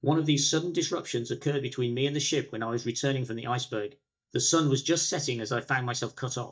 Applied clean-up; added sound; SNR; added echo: neural mask model DeepFilterNet 3.